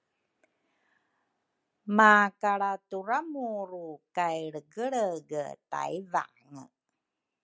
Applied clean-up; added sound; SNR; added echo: none; none; none; none.